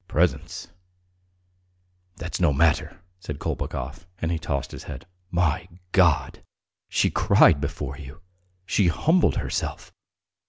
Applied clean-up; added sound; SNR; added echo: none; none; none; none.